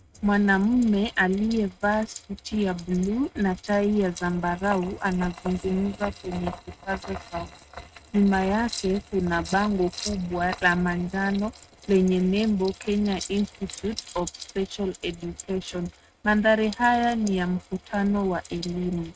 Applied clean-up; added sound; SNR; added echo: neural mask model RNNoise.